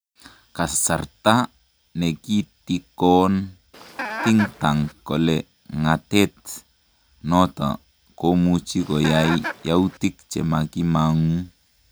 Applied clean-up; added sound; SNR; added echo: none; Chicken, rooster; 9 dB; none.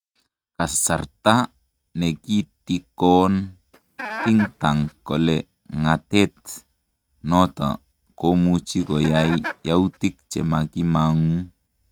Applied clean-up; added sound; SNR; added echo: neural mask model RNNoise.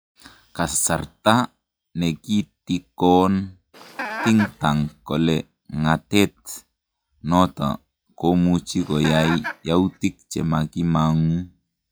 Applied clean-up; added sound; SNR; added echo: classical method log-MMSE.